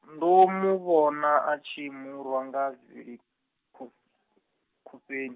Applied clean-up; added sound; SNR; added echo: none; none; none; none.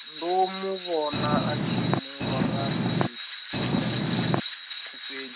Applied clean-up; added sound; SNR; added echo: none; Purr + Tools; -5 dB; none.